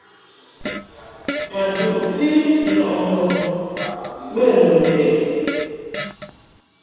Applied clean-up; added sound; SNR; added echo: none; Fart; 11 dB; reverberation time 2.1 s.